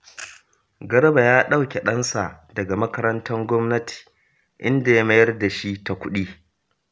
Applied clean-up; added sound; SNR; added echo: none; none; none; none.